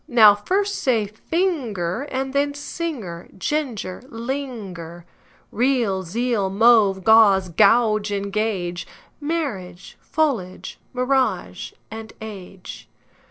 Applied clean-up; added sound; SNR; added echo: neural separator model SepFormer DNS4.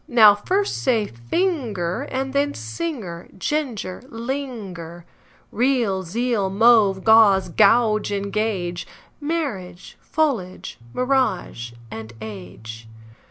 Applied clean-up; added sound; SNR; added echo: none; Bass guitar + Bass drum; 17 dB; none.